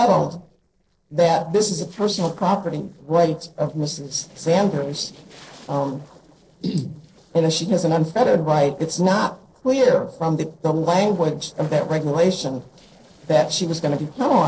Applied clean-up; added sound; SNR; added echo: neural separator model SepFormer DNS4.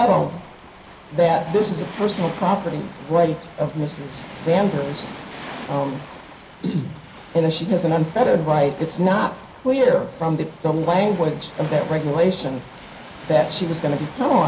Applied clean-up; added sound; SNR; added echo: none; Waves, surf; 17 dB; reverberation time 0.3 s.